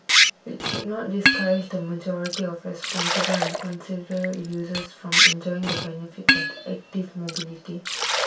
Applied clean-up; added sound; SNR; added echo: none; Liquid; -5 dB; reverberation time 0.2 s.